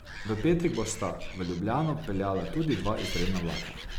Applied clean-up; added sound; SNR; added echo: none; Animal; 7 dB; none.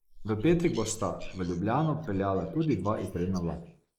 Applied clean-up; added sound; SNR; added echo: neural mask model Resemble Enhance denoiser.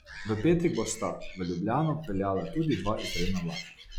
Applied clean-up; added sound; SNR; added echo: classical method log-MMSE.